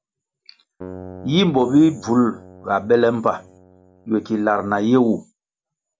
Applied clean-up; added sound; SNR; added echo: none; Keyboard (musical); 20 dB; none.